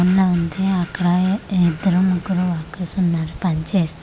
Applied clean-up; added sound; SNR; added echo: none; none; none; none.